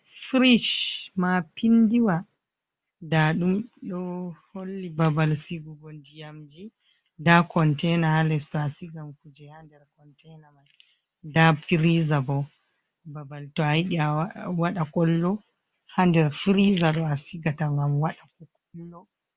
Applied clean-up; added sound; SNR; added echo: none; none; none; none.